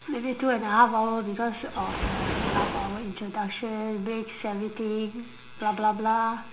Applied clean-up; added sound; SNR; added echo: none; Waves, surf; 9 dB; reverberation time 0.6 s.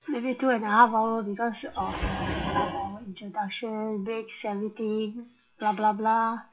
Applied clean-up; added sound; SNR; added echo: classical method WPE with log-MMSE.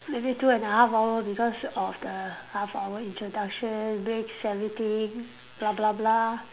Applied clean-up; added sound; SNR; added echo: none; none; none; none.